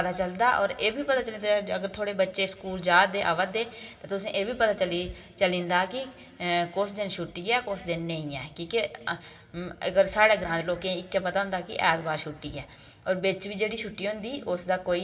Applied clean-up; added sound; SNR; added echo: none; none; none; reverberation time 2.1 s.